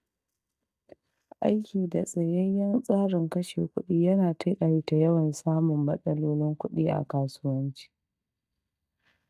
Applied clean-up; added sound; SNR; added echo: neural mask model DeepFilterNet 3.